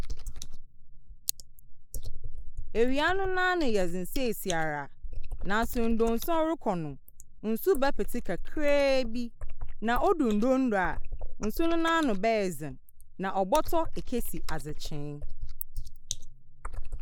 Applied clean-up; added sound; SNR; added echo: neural mask model Resemble Enhance denoiser.